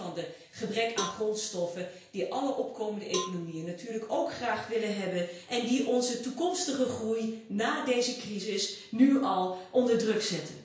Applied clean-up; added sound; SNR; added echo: none; Cowbell; 12 dB; reverberation time 0.5 s.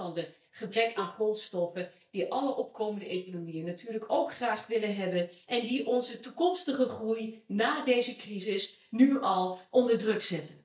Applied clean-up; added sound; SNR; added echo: neural mask model DeepFilterNet 3.